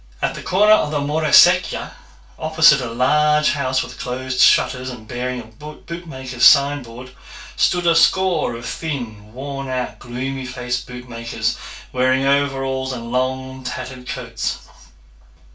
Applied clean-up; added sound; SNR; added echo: none; none; none; reverberation time 0.2 s.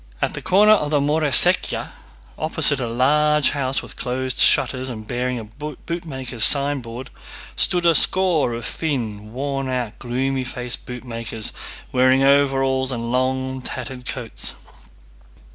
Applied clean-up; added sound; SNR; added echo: none; none; none; none.